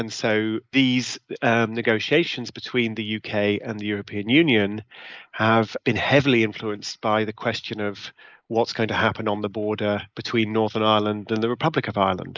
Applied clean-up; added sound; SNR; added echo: neural mask model Resemble Enhance denoiser.